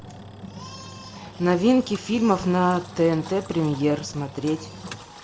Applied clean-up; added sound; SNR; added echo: none; Engine; 16 dB; none.